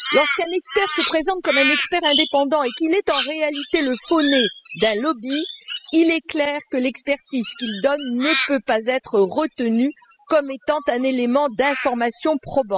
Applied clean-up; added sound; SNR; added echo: classical method spectral subtraction.